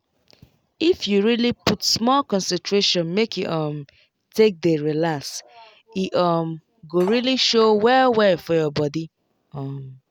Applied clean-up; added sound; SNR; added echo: none; Cutlery, silverware; 19 dB; none.